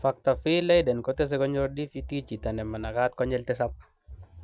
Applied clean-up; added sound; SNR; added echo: none; none; none; none.